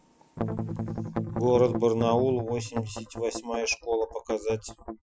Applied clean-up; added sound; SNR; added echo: classical method Wiener filter.